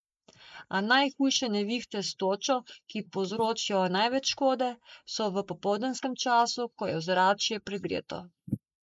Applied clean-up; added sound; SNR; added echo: neural mask model Resemble Enhance denoiser.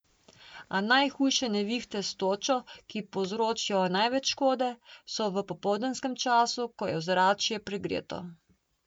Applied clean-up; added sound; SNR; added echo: none; none; none; none.